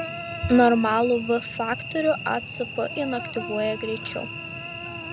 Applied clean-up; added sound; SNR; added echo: none; Cricket / Buzz; 9 dB; none.